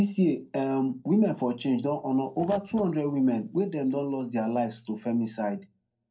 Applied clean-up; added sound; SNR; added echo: neural separator model SepFormer DNS4.